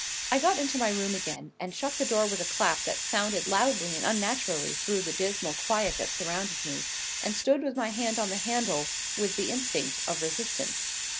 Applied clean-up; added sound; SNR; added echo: none; Hiss; 2 dB; none.